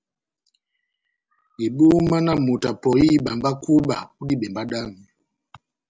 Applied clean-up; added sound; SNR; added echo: none; none; none; none.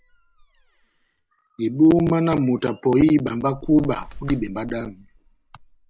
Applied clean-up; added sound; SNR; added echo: none; Slam; 19 dB; none.